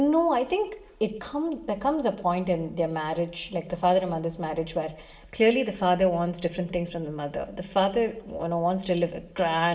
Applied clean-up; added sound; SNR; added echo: none; none; none; reverberation time 0.7 s.